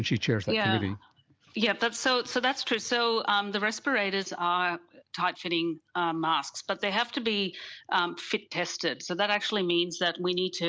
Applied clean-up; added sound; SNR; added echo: none; none; none; none.